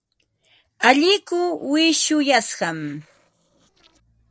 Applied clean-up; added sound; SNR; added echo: neural separator model SepFormer DNS4.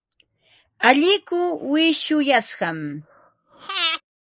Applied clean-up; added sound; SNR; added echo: neural mask model Resemble Enhance denoiser.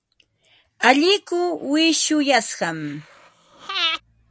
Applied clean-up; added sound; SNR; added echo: none; Breathing; 7 dB; none.